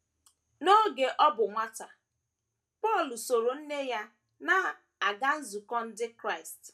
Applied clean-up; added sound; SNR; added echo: none; none; none; none.